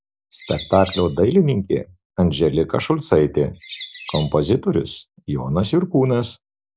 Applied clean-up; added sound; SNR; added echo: none; Bird; 15 dB; none.